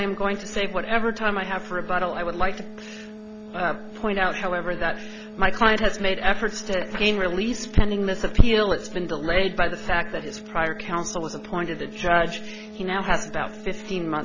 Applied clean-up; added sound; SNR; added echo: none; none; none; none.